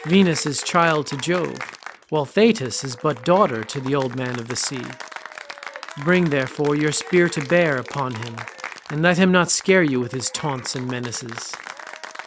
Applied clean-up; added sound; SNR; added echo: none; Applause / Cheering; 15 dB; none.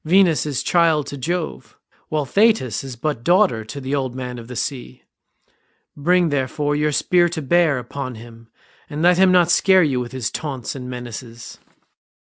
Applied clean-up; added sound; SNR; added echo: none; none; none; none.